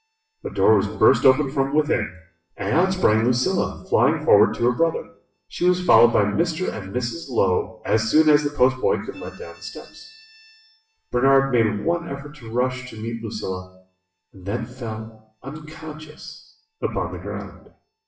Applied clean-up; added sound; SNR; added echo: classical method WPE with log-MMSE.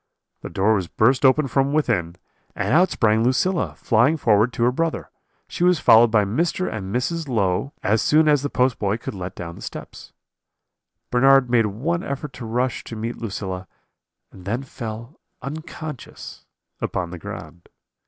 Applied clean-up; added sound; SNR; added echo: none; none; none; none.